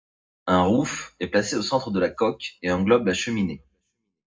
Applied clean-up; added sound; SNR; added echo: none; none; none; reverberation time 0.3 s.